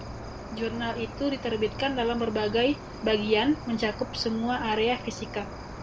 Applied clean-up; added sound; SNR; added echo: none; Cricket; 10 dB; none.